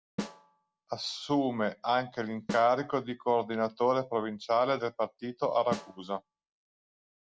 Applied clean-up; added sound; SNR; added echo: none; Snare drum; 13 dB; none.